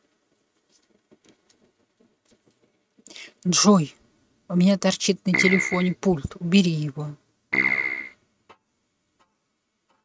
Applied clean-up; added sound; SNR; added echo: neural mask model RNNoise.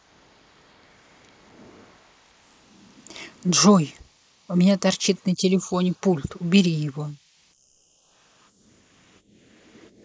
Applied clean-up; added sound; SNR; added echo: neural mask model Resemble Enhance denoiser.